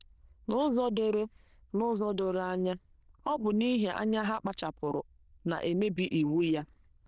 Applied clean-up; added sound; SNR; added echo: neural diffusion model UNIVERSE++.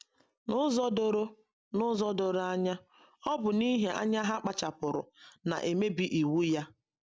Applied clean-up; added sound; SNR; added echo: none; none; none; none.